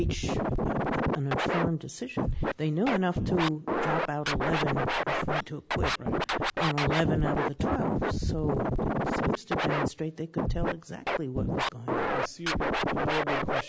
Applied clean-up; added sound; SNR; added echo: none; Scratching (performance technique); -4 dB; none.